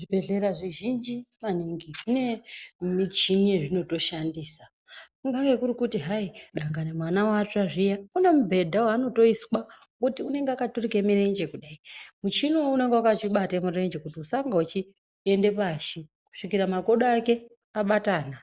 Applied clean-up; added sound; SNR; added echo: none; none; none; none.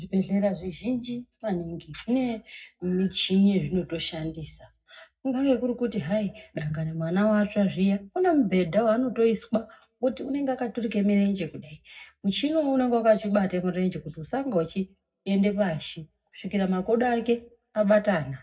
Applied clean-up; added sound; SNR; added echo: none; none; none; reverberation time 0.3 s.